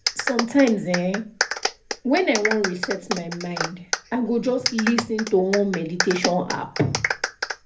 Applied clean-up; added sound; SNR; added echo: none; Clapping; 5 dB; reverberation time 0.3 s.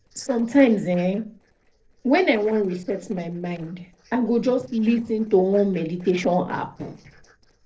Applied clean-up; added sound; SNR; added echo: neural separator model SepFormer DNS4.